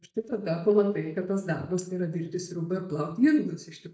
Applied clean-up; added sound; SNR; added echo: neural mask model DeepFilterNet 3.